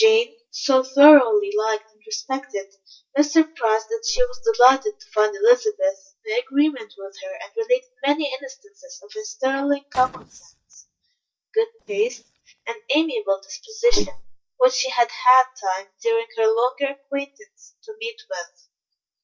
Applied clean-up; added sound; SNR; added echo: neural mask model DeepFilterNet 3.